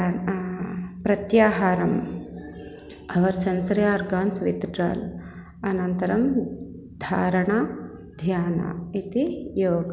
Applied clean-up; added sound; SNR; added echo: none; none; none; none.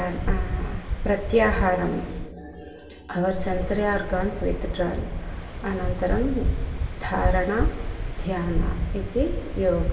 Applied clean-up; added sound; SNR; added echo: none; Waves, surf; 1 dB; reverberation time 0.2 s.